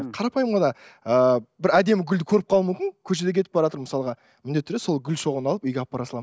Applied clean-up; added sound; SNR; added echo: none; none; none; none.